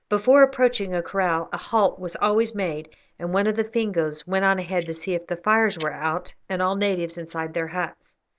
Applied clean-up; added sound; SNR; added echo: neural mask model Resemble Enhance denoiser.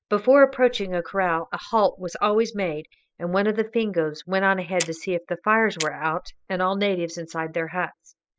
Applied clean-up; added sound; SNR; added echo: classical method spectral subtraction.